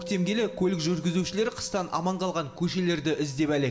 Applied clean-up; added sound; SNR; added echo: none; Musical instrument; 18 dB; reverberation time 0.7 s.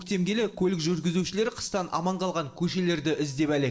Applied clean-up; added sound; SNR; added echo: neural separator model SepFormer DNS4.